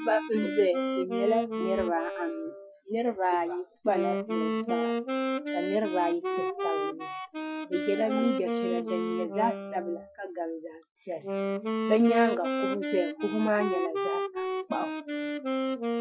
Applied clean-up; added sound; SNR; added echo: classical method Wiener filter.